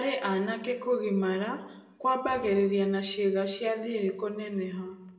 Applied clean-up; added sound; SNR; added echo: none; none; none; reverberation time 0.6 s.